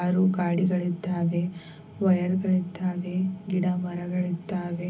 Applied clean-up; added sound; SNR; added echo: none; none; none; reverberation time 0.4 s.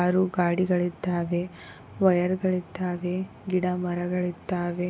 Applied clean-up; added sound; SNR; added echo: none; none; none; none.